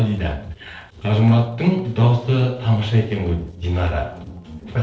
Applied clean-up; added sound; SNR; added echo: neural separator model SepFormer DNS4.